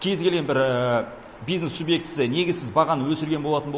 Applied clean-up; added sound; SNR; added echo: none; none; none; none.